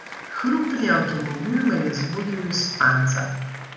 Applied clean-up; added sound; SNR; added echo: none; Applause; 15 dB; reverberation time 0.9 s.